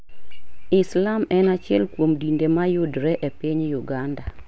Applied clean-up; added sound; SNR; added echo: none; none; none; none.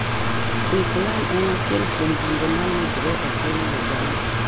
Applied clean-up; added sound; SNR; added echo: none; Mechanical fan; -2 dB; none.